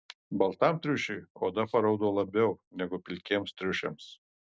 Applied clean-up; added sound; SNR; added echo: none; none; none; none.